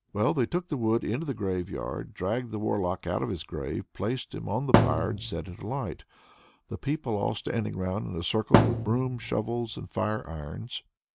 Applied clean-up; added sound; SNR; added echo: none; Thump, thud; -3 dB; none.